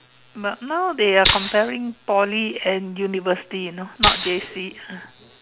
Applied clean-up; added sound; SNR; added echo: none; Rattle (instrument); -2 dB; none.